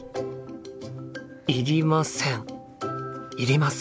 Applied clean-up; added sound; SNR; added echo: none; none; none; none.